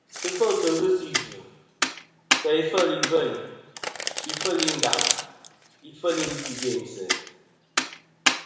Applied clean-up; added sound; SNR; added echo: none; Domestic sounds, home sounds; 2 dB; reverberation time 1.0 s.